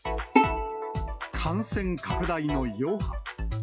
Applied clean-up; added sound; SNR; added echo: classical method log-MMSE.